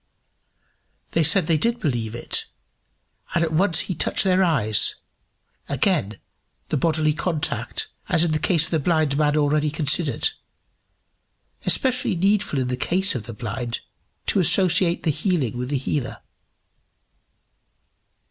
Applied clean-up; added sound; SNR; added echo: none; none; none; none.